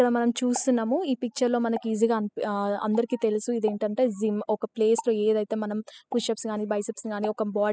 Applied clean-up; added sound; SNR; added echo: classical method spectral subtraction.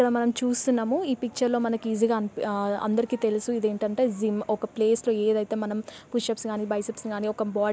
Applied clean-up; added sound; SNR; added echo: none; none; none; none.